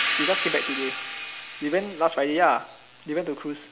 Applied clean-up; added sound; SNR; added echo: none; Hi-hat; 5 dB; none.